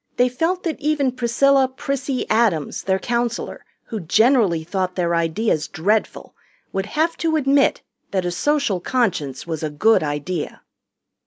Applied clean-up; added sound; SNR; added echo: none; none; none; none.